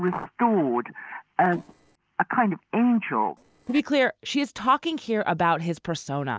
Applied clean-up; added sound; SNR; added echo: neural separator model SepFormer DNS4.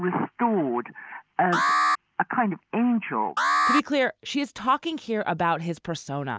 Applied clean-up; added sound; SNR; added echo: none; Alarm; 1 dB; none.